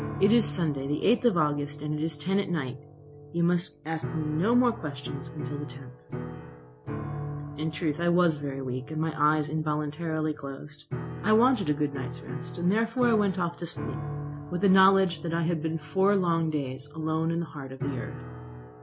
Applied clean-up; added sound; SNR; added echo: none; Piano; 10 dB; none.